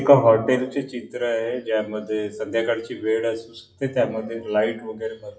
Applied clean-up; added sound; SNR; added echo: classical method WPE with log-MMSE.